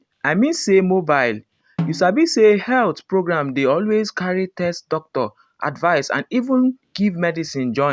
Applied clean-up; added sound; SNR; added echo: none; Snare drum; 12 dB; none.